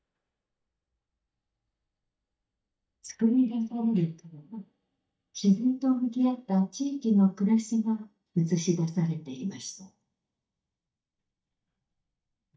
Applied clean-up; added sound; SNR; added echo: neural mask model DeepFilterNet 3.